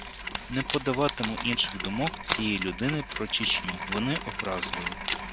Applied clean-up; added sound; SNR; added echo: none; Mechanisms + Wood; 2 dB; none.